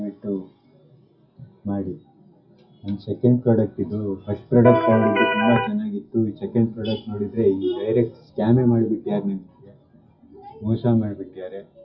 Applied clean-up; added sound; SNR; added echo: classical method WPE with log-MMSE.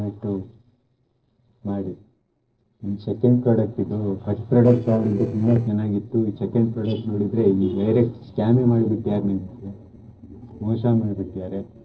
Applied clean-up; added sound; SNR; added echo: neural separator model SepFormer DNS4.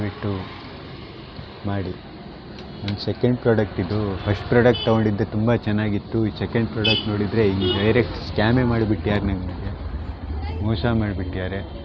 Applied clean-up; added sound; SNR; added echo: none; none; none; none.